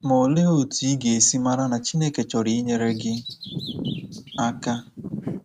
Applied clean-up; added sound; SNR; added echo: neural mask model RNNoise.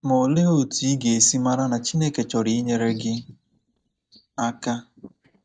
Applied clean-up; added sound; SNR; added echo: neural mask model DeepFilterNet 3.